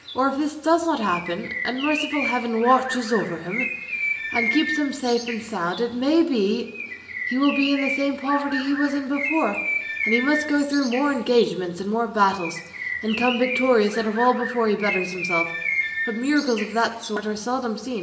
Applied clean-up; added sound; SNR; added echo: none; Bird; 7 dB; reverberation time 1.2 s.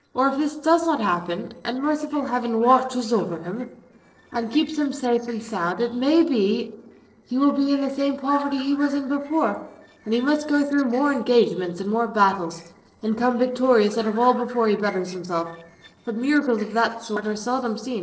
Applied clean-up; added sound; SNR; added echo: neural separator model SepFormer DNS4.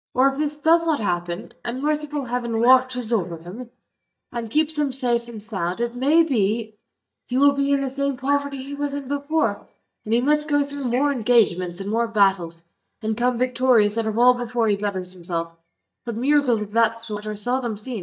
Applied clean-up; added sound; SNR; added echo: neural mask model DeepFilterNet 3.